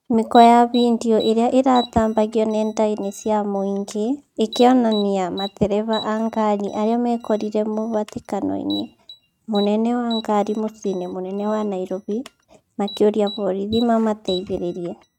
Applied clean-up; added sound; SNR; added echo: neural mask model RNNoise.